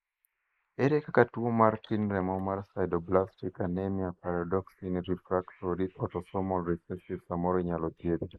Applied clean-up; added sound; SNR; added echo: neural mask model Resemble Enhance denoiser.